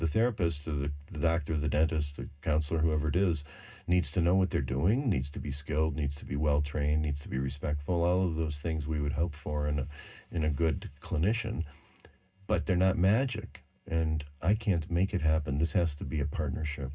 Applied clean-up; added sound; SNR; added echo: none; none; none; reverberation time 0.2 s.